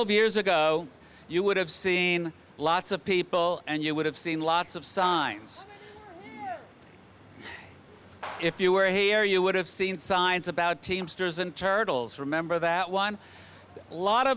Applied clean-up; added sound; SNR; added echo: none; Clapping; 18 dB; none.